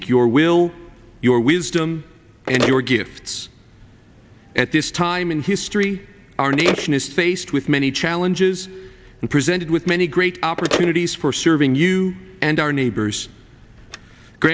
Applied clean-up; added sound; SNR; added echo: none; Telephone; 13 dB; none.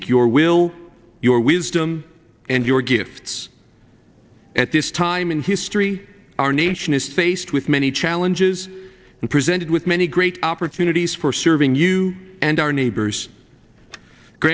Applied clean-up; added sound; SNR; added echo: neural separator model SepFormer DNS4.